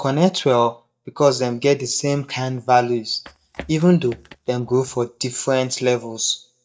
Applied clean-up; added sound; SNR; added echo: neural mask model DeepFilterNet 3.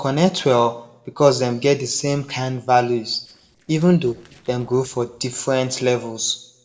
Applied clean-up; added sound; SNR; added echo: neural separator model SepFormer DNS4.